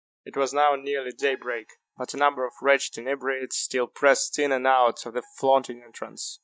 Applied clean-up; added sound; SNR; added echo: neural mask model DeepFilterNet 3.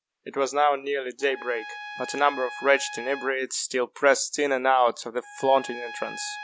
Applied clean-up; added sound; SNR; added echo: none; Trumpet; 15 dB; none.